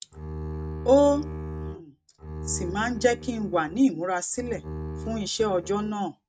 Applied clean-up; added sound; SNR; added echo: neural mask model RNNoise.